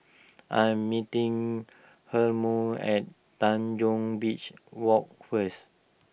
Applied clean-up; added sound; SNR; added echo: none; none; none; none.